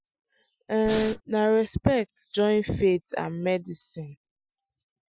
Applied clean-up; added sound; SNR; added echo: classical method spectral subtraction.